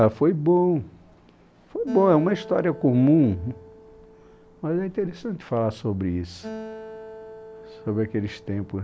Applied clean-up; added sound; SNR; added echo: none; Acoustic guitar; 18 dB; none.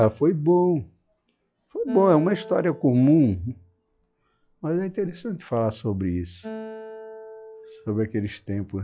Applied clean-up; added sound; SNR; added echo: classical method log-MMSE.